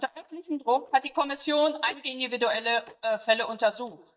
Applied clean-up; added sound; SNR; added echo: neural mask model DeepFilterNet 3.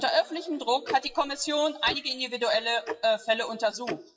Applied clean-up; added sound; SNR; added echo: classical method WPE with log-MMSE.